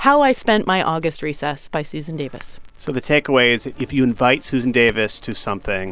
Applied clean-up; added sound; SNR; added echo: none; Crackle; 18 dB; none.